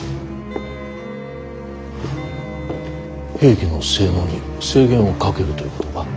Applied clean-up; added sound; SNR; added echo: none; Musical instrument + Wind instrument, woodwind instrument; 15 dB; none.